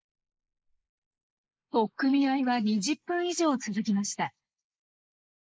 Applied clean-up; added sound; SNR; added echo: neural mask model Resemble Enhance denoiser.